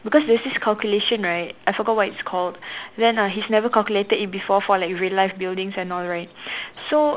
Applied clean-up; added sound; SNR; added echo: none; none; none; none.